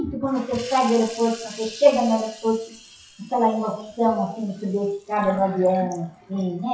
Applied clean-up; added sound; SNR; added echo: classical method WPE with log-MMSE.